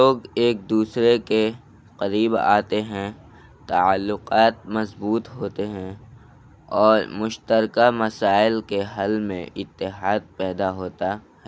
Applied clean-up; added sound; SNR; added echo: none; none; none; none.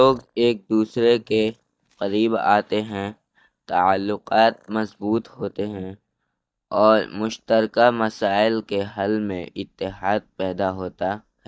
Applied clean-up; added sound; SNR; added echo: neural mask model DeepFilterNet 3.